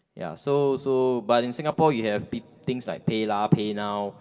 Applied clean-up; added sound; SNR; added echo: none; none; none; reverberation time 1.4 s.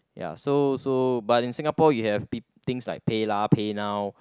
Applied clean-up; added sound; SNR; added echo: none; none; none; none.